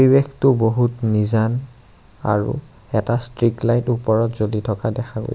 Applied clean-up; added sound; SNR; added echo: none; none; none; none.